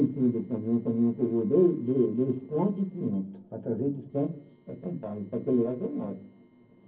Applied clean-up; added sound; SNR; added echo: neural separator model SepFormer DNS4.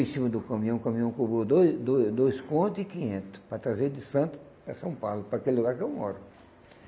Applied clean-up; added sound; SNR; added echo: none; none; none; none.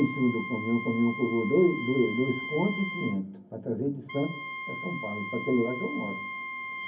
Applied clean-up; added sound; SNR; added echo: none; Wind instrument, woodwind instrument; 8 dB; reverberation time 0.3 s.